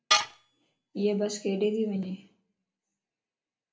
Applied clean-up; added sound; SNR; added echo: none; Tools; 2 dB; reverberation time 0.3 s.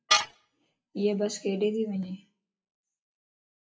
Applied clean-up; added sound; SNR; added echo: classical method WPE with log-MMSE.